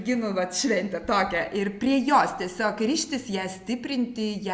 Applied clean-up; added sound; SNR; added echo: none; none; none; none.